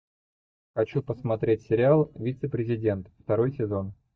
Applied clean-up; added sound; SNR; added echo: neural mask model DeepFilterNet 3.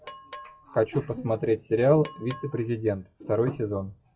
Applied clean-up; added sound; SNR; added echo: classical method log-MMSE.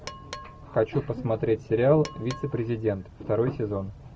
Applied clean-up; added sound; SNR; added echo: none; Percussion; 20 dB; none.